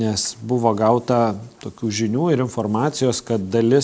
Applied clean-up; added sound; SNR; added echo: none; none; none; none.